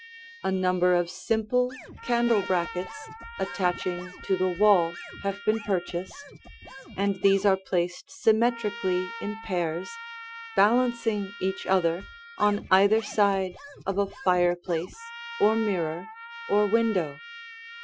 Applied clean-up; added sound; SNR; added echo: classical method Wiener filter.